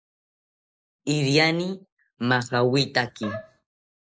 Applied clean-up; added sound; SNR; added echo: neural mask model Resemble Enhance denoiser.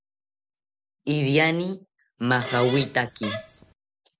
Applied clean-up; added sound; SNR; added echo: none; Fart; 9 dB; none.